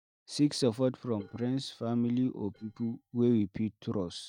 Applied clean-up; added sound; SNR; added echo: neural mask model DeepFilterNet 3.